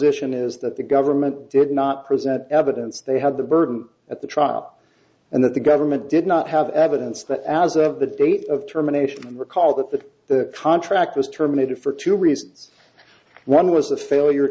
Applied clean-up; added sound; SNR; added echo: none; none; none; none.